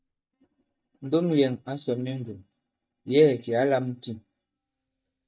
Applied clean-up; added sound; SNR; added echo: neural mask model DeepFilterNet 3.